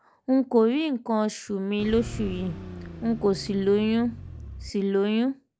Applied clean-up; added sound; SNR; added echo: none; Car; 12 dB; none.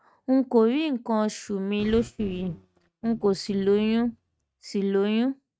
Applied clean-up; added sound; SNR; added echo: neural mask model RNNoise.